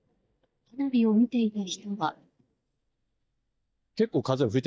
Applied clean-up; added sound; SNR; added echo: neural mask model DeepFilterNet 3.